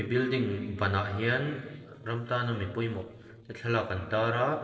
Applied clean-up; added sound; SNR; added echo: neural separator model SepFormer DNS4.